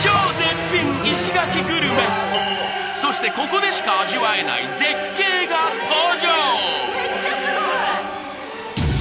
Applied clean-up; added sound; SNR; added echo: none; none; none; none.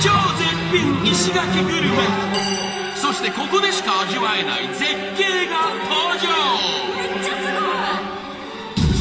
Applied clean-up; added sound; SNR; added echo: none; none; none; reverberation time 1.3 s.